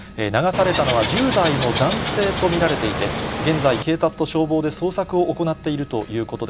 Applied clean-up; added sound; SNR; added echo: none; Water / Bird; 2 dB; none.